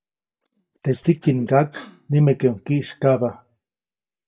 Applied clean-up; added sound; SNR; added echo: neural mask model DeepFilterNet 3.